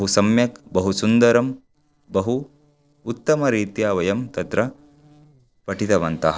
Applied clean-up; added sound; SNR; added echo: neural separator model SepFormer DNS4.